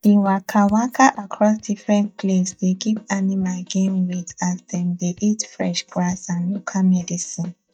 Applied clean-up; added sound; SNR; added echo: neural mask model DeepFilterNet 3.